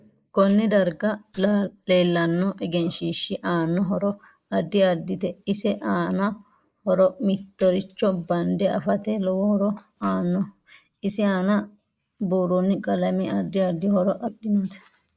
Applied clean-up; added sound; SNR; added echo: neural mask model Resemble Enhance denoiser.